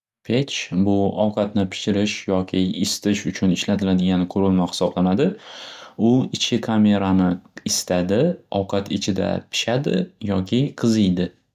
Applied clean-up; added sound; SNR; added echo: none; none; none; none.